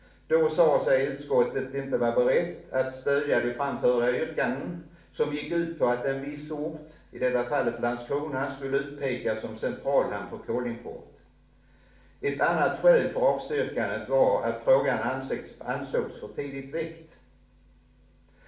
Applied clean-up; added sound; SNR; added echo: none; none; none; reverberation time 0.6 s.